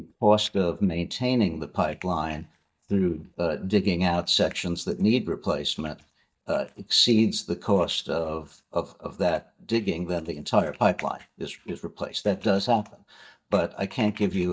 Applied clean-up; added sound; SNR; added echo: neural mask model DeepFilterNet 3.